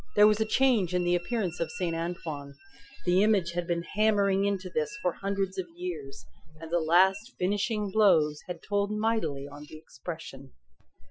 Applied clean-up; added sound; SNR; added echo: classical method Wiener filter.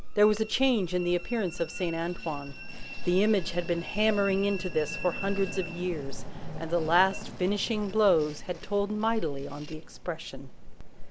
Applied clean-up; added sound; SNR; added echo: none; Train; 15 dB; none.